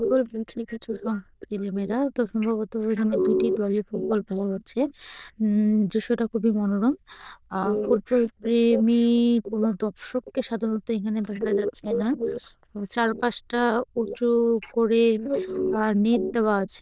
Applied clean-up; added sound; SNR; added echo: neural diffusion model UNIVERSE++.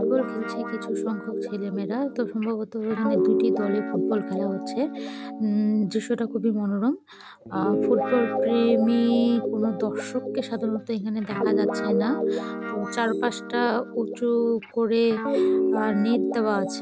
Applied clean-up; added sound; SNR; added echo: none; Guitar; 2 dB; none.